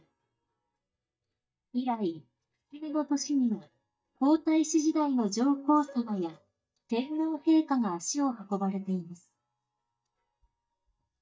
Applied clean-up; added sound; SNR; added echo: neural mask model DeepFilterNet 3.